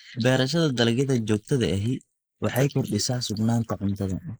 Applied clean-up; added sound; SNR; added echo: neural mask model Resemble Enhance denoiser.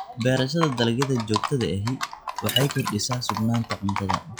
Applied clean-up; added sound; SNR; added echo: classical method log-MMSE.